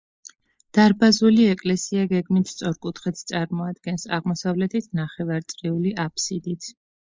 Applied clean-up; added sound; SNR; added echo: neural mask model Resemble Enhance denoiser.